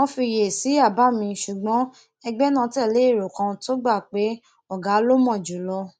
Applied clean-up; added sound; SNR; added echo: none; none; none; none.